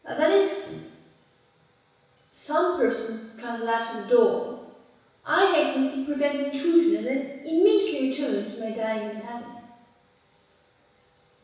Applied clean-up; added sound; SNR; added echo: none; none; none; reverberation time 1.1 s.